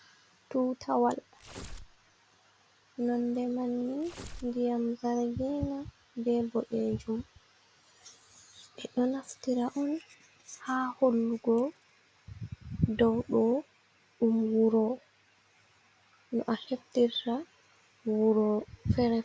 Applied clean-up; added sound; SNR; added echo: none; Tearing; 15 dB; none.